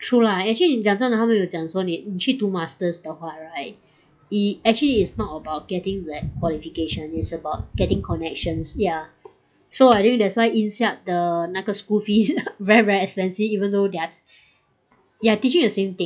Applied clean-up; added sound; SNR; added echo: classical method log-MMSE.